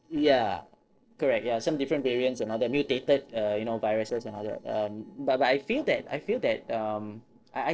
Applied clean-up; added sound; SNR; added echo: neural separator model SepFormer DNS4.